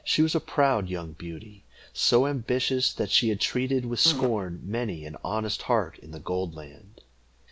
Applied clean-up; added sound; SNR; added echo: none; Fart; 8 dB; none.